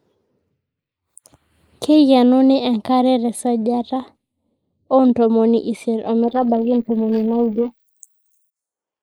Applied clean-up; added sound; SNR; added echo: neural mask model Resemble Enhance denoiser.